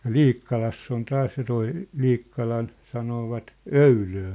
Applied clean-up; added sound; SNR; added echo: none; none; none; none.